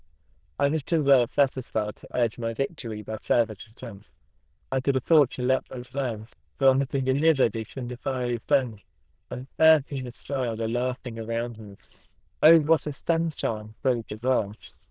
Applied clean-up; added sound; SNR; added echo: neural diffusion model UNIVERSE++.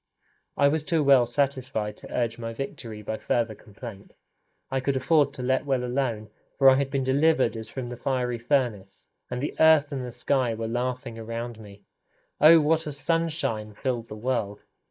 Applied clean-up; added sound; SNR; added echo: neural mask model Resemble Enhance denoiser.